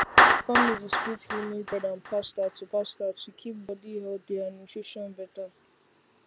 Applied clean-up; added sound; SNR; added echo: none; Clapping; -4 dB; none.